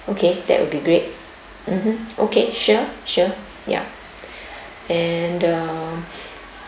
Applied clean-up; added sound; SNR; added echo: none; none; none; none.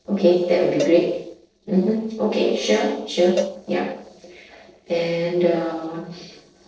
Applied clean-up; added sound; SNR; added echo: neural separator model SepFormer DNS4.